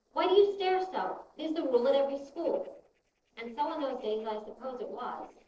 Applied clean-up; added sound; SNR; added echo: neural separator model SepFormer DNS4.